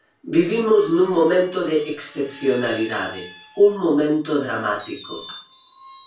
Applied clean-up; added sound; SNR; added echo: none; Screech; 18 dB; reverberation time 0.3 s.